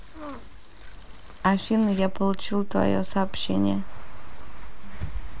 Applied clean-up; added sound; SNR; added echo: none; Mechanisms / Bicycle; 1 dB; none.